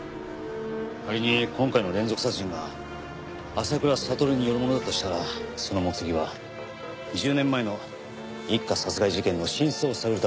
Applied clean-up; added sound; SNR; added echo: none; Engine / Mechanisms; 20 dB; none.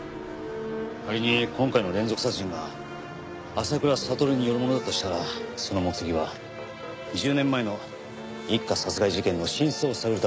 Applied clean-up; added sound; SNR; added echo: none; none; none; none.